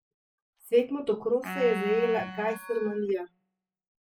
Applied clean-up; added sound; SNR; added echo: classical method spectral subtraction.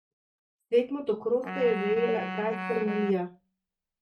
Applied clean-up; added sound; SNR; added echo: neural mask model RNNoise.